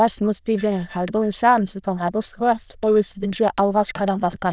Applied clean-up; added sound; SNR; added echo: neural diffusion model UNIVERSE++.